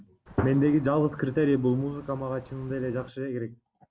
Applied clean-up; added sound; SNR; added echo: none; Gunshot, gunfire; 12 dB; none.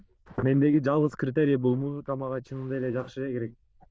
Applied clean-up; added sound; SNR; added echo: neural diffusion model UNIVERSE++.